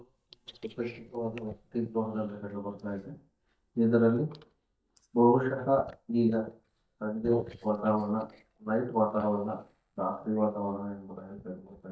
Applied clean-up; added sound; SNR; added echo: neural mask model DeepFilterNet 3.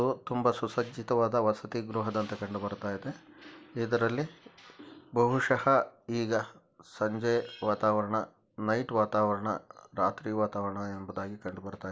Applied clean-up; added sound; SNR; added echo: none; none; none; none.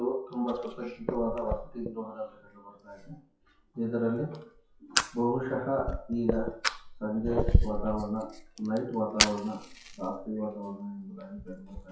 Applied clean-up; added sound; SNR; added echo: classical method WPE with log-MMSE.